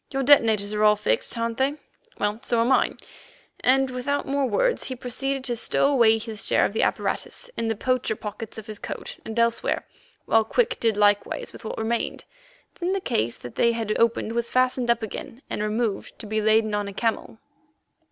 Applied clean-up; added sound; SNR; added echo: none; none; none; none.